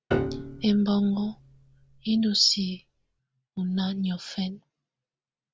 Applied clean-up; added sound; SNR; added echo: none; Piano; 7 dB; none.